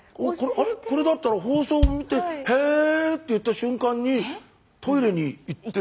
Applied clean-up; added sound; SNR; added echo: none; Bass drum; 4 dB; none.